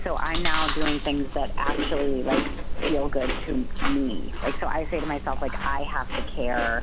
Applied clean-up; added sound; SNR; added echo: none; Chewing, mastication; -3 dB; none.